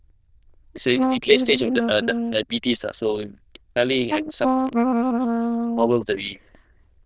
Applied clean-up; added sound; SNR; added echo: neural diffusion model UNIVERSE++.